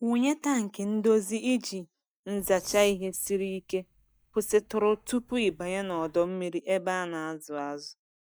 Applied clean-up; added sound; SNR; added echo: neural mask model DeepFilterNet 3.